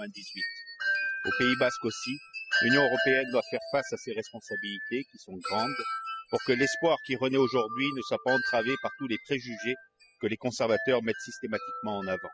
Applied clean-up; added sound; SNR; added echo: classical method spectral subtraction.